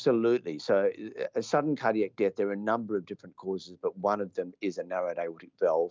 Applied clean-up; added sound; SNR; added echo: none; none; none; none.